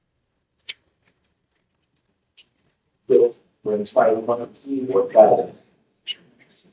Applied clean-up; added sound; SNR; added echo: neural mask model DeepFilterNet 3.